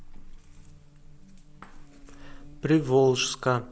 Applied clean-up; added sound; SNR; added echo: none; Buzz; 17 dB; none.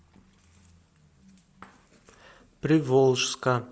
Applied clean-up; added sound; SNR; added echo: none; none; none; none.